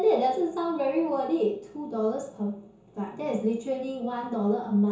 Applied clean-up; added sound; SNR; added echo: none; none; none; reverberation time 0.6 s.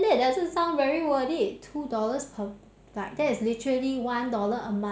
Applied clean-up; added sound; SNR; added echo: none; none; none; none.